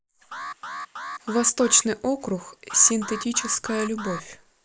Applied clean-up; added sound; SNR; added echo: neural mask model Resemble Enhance denoiser.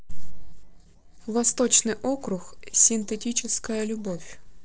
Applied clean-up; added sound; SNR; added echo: neural separator model SepFormer DNS4.